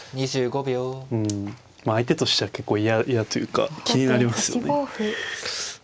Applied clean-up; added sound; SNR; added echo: none; none; none; none.